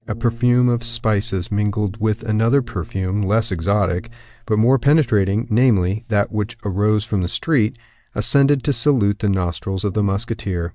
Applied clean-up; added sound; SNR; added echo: neural mask model DeepFilterNet 3.